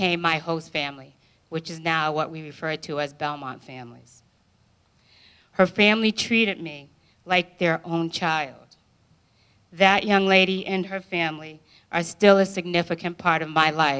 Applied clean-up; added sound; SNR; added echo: none; none; none; none.